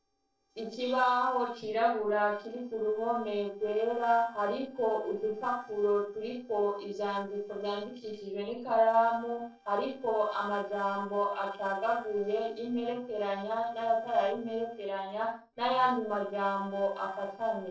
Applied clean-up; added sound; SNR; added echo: neural separator model SepFormer DNS4.